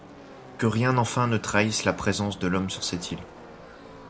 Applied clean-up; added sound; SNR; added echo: none; Car passing by / Race car, auto racing; 17 dB; none.